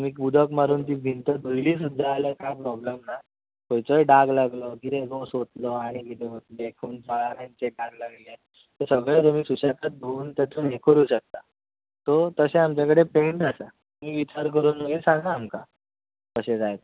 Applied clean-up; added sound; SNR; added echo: none; none; none; none.